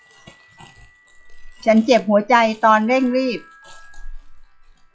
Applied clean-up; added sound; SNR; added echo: classical method log-MMSE.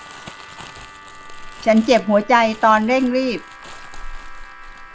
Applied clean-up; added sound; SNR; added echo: none; Crumpling, crinkling + Harmonica; 15 dB; none.